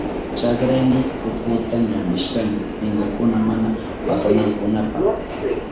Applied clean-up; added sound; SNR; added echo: none; Subway, metro, underground; 4 dB; reverberation time 0.6 s.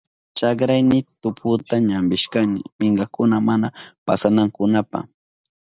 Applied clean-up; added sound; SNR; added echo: none; none; none; none.